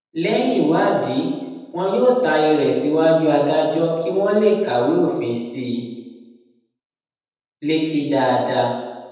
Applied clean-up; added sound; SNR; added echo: none; none; none; reverberation time 1.0 s.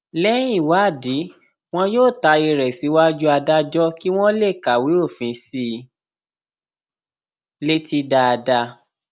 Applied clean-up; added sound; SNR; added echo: none; none; none; none.